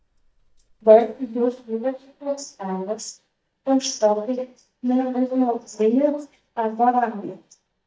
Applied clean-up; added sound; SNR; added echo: neural mask model DeepFilterNet 3.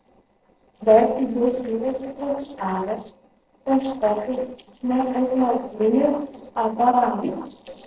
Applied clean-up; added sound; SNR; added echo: neural separator model SepFormer DNS4.